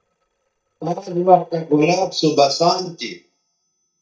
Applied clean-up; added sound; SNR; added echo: neural mask model DeepFilterNet 3.